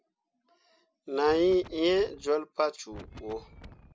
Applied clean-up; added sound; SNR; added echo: none; Wind; 18 dB; none.